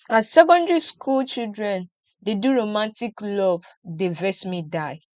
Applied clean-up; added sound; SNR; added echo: none; none; none; none.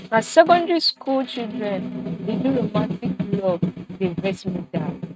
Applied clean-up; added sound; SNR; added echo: neural mask model RNNoise.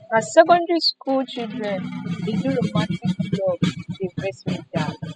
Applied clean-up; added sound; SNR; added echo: classical method spectral subtraction.